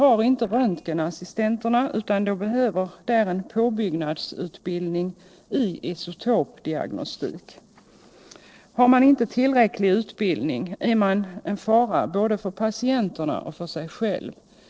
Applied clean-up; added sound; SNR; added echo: neural separator model SepFormer DNS4.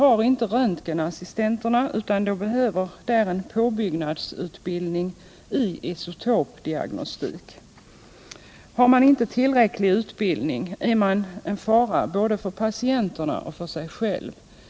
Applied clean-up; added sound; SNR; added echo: none; none; none; none.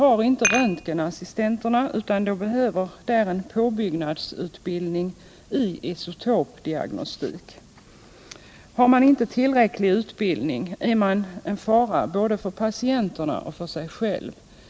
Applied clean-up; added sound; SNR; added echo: none; Dishes, pots, and pans; 5 dB; none.